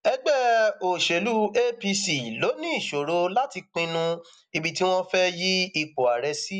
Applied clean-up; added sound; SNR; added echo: none; none; none; none.